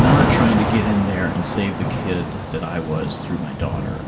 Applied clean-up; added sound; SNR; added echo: none; Thunder / Rain; -1 dB; reverberation time 0.2 s.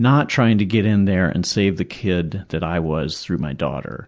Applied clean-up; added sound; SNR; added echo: none; none; none; none.